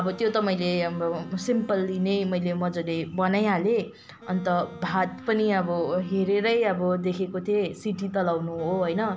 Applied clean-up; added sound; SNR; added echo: none; Wind instrument, woodwind instrument; 20 dB; none.